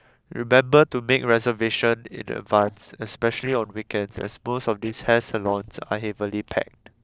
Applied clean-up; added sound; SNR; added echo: neural separator model SepFormer DNS4.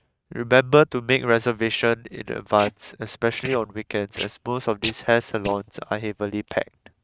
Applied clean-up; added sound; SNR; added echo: neural mask model RNNoise.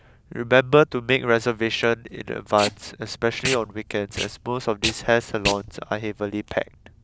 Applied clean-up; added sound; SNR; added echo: none; Packing tape, duct tape; 11 dB; none.